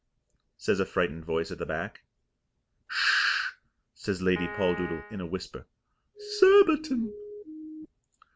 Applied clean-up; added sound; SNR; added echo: none; Siren + Piano; 11 dB; none.